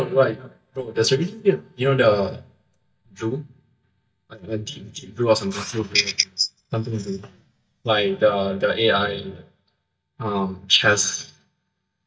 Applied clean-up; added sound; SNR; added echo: neural mask model DeepFilterNet 3.